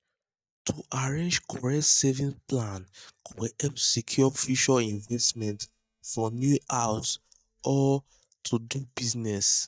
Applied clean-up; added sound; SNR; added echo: neural mask model DeepFilterNet 3.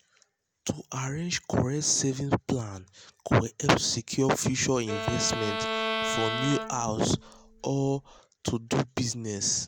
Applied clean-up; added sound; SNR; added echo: none; Bowed string instrument; 5 dB; none.